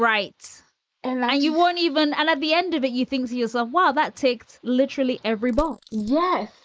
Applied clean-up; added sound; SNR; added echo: neural mask model Resemble Enhance denoiser.